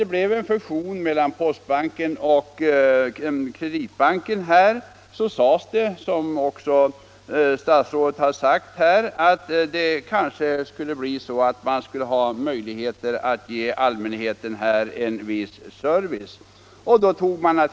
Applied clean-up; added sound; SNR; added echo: none; none; none; none.